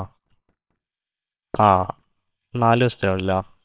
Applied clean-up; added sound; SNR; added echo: neural separator model SepFormer WHAMR!.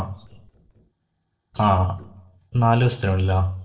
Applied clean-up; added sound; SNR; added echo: neural separator model SepFormer DNS4.